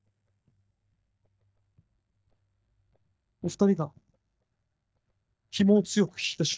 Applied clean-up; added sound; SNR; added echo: neural mask model DeepFilterNet 3.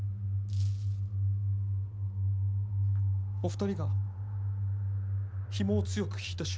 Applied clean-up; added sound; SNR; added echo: none; none; none; none.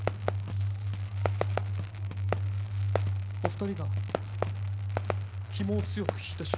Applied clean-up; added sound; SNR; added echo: none; Fireworks; 6 dB; none.